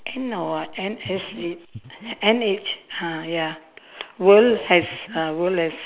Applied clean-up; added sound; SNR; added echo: none; Breathing; 18 dB; none.